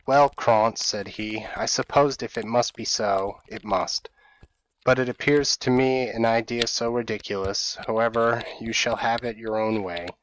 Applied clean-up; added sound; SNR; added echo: neural mask model RNNoise.